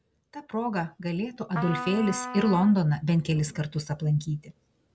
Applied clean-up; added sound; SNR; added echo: none; Trumpet; 10 dB; none.